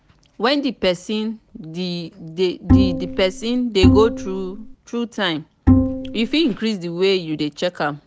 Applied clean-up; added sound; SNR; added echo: none; Bowed string instrument; -4 dB; none.